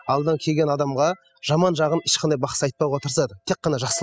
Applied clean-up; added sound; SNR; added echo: classical method spectral subtraction.